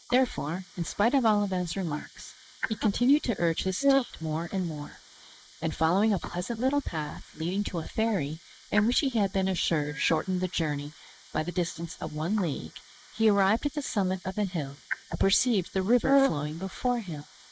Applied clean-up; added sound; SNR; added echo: neural mask model Resemble Enhance denoiser.